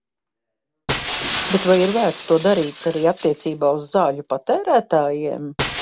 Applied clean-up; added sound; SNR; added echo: none; Shatter; 7 dB; none.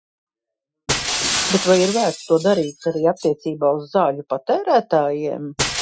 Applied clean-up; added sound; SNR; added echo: classical method Wiener filter.